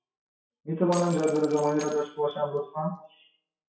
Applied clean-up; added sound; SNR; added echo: classical method WPE with log-MMSE.